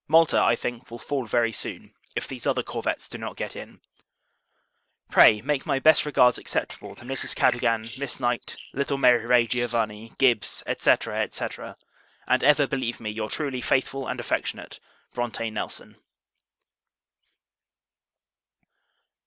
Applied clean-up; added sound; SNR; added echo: neural separator model SepFormer DNS4.